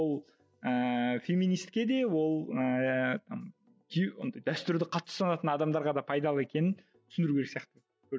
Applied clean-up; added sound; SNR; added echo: none; none; none; none.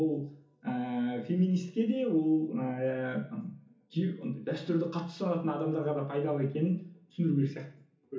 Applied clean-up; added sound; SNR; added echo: none; none; none; reverberation time 0.7 s.